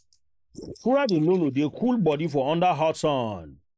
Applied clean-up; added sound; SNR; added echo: neural mask model Resemble Enhance denoiser.